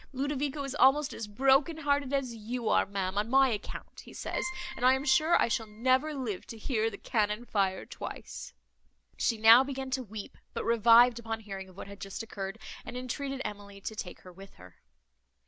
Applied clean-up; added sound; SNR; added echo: none; Keyboard (musical); 14 dB; none.